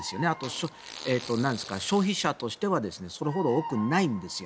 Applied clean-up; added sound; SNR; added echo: none; Bird vocalization, bird call, bird song + Fart; 14 dB; none.